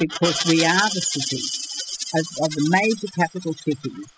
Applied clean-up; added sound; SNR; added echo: classical method spectral subtraction.